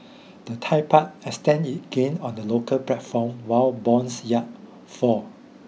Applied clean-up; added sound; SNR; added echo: none; none; none; none.